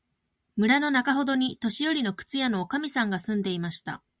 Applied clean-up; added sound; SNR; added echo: none; none; none; none.